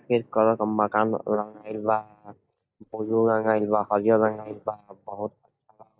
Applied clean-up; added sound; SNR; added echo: neural mask model DeepFilterNet 3.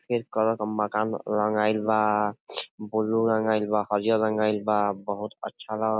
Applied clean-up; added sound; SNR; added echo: none; none; none; none.